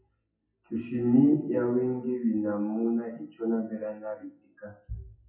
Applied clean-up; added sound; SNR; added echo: classical method WPE with log-MMSE.